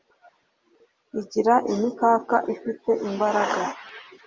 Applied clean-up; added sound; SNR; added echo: none; none; none; none.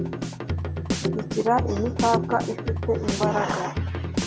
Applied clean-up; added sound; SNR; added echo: none; Drum kit; 1 dB; none.